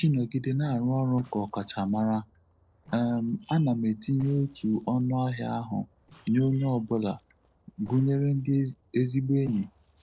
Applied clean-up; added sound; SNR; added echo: neural separator model SepFormer DNS4.